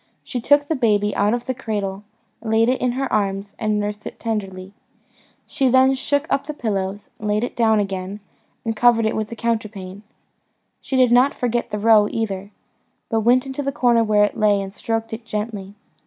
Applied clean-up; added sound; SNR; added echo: none; none; none; none.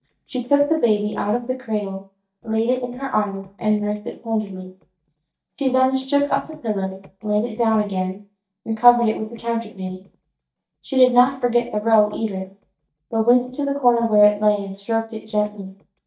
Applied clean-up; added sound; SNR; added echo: neural mask model DeepFilterNet 3.